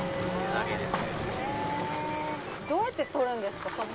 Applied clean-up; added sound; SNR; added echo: none; Wild animals + Bowed string instrument; 5 dB; none.